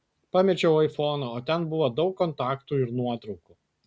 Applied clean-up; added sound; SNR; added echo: none; none; none; none.